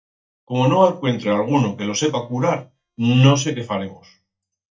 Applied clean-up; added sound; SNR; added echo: neural mask model DeepFilterNet 3.